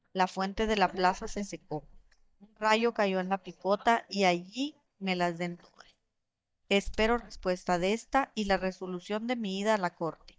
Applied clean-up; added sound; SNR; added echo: neural mask model DeepFilterNet 3.